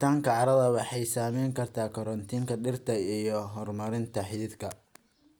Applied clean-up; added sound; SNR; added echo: none; none; none; none.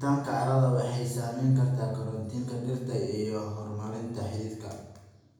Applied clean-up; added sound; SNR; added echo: none; none; none; reverberation time 0.9 s.